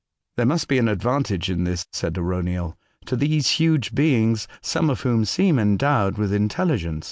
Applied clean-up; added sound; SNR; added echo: none; none; none; none.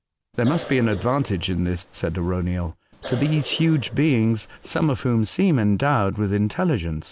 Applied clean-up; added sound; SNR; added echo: none; Cough; 17 dB; none.